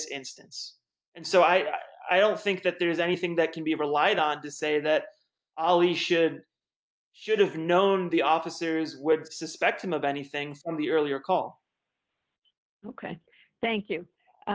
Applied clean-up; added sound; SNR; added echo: none; none; none; none.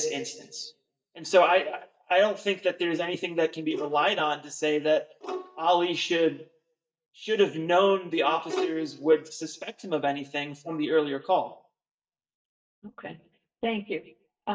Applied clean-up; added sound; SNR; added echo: neural mask model DeepFilterNet 3.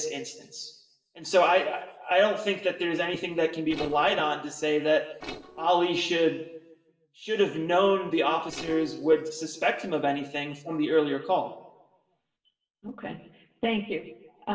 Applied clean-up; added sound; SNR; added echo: neural separator model SepFormer DNS4.